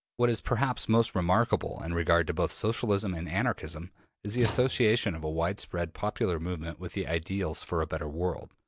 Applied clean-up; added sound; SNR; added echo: none; Slam / Tools; 11 dB; none.